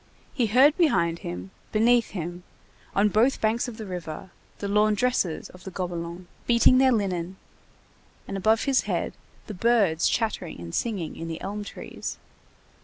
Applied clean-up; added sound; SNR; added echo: none; none; none; none.